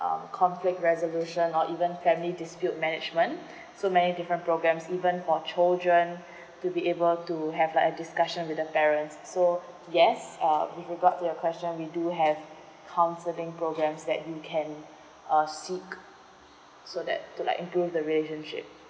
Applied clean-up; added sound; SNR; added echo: none; none; none; none.